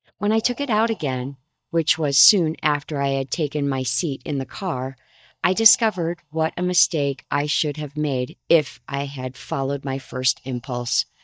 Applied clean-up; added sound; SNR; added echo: neural mask model DeepFilterNet 3.